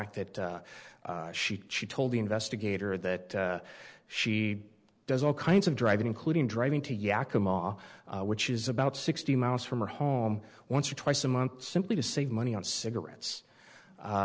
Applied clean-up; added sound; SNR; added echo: none; none; none; none.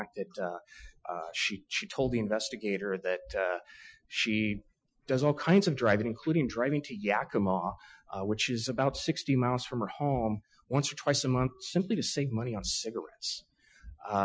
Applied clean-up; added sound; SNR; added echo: classical method Wiener filter.